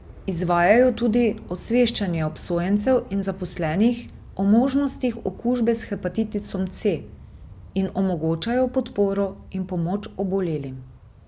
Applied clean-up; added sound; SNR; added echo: none; Aircraft; 19 dB; none.